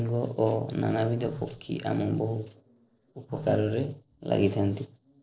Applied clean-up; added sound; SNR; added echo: neural separator model SepFormer DNS4.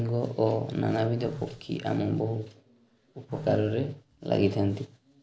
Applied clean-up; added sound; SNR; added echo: none; Telephone; 16 dB; none.